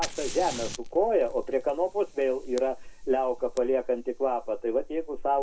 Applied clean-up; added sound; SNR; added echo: none; Fire; 17 dB; reverberation time 0.2 s.